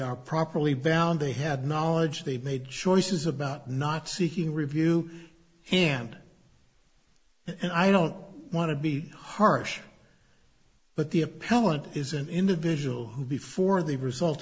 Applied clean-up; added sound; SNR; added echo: none; none; none; none.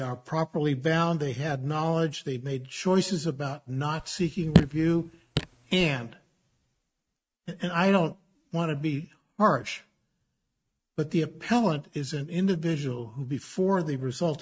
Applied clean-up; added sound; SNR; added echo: neural mask model RNNoise.